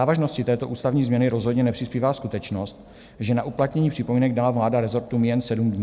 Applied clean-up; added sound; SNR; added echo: none; none; none; none.